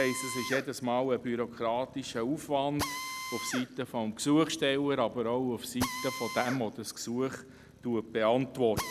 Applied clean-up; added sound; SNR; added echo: none; Drill; 11 dB; none.